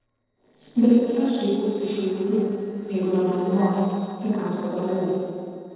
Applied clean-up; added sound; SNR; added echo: neural separator model SepFormer DNS4.